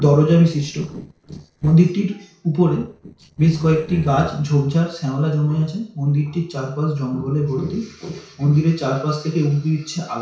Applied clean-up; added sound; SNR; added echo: neural separator model SepFormer DNS4.